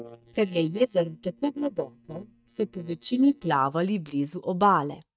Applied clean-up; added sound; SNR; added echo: neural mask model DeepFilterNet 3.